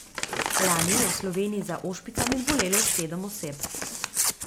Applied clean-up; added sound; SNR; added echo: none; Crumpling, crinkling / Tearing; -2 dB; none.